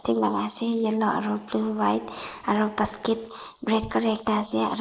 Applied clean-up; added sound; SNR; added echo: neural mask model Resemble Enhance denoiser.